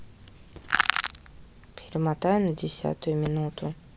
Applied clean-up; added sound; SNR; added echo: none; Crushing; -3 dB; none.